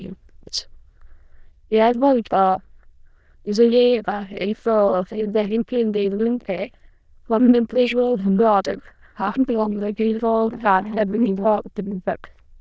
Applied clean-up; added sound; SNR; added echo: neural diffusion model UNIVERSE++.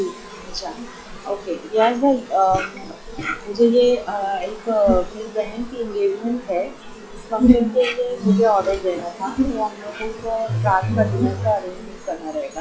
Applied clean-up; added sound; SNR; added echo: classical method log-MMSE.